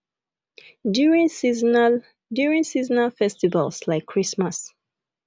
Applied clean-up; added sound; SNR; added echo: none; none; none; none.